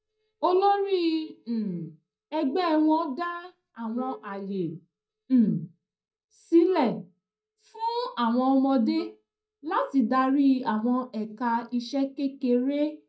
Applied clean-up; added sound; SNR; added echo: neural mask model DeepFilterNet 3.